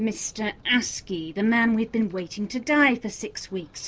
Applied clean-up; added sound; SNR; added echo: none; none; none; none.